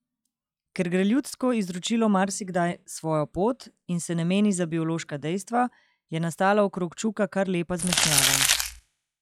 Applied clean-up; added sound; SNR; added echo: classical method log-MMSE.